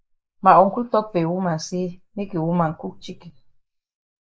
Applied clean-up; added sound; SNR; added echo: neural mask model Resemble Enhance denoiser.